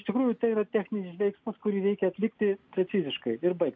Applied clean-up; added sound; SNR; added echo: none; none; none; none.